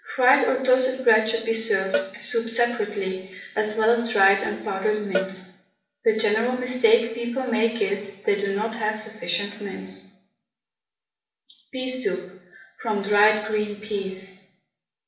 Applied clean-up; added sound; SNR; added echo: none; Cowbell; 11 dB; reverberation time 0.6 s.